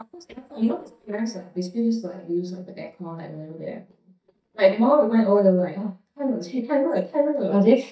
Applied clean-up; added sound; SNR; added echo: neural mask model DeepFilterNet 3.